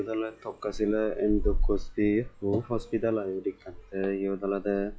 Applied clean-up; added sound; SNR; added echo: classical method log-MMSE.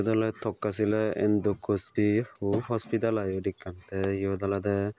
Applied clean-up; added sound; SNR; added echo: none; none; none; none.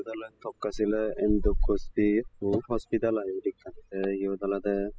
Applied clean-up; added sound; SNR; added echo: classical method spectral subtraction.